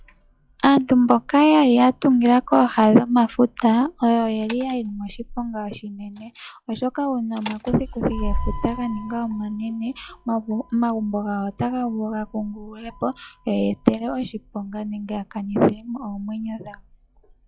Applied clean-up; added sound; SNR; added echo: classical method log-MMSE.